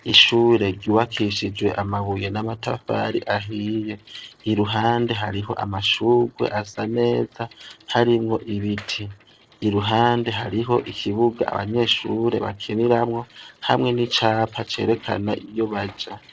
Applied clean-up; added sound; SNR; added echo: neural separator model SepFormer DNS4.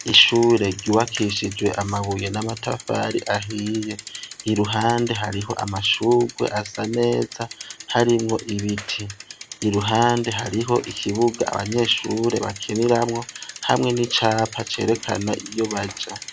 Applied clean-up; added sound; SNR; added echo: none; Bicycle; 15 dB; none.